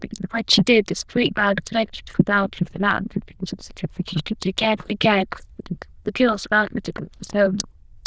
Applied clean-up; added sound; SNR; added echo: neural diffusion model UNIVERSE++.